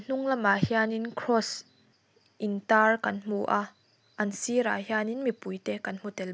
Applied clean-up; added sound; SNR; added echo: none; none; none; none.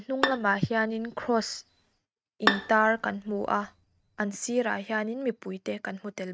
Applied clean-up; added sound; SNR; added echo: neural mask model RNNoise.